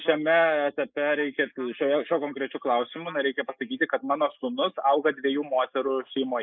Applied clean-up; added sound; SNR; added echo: neural mask model Resemble Enhance denoiser.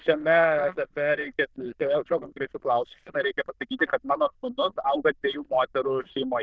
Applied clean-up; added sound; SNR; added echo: neural diffusion model UNIVERSE++.